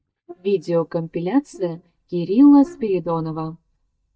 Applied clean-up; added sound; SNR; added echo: neural mask model DeepFilterNet 3.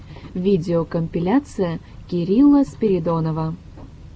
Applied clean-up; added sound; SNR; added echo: none; none; none; none.